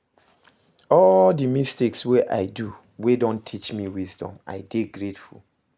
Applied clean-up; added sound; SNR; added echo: none; none; none; none.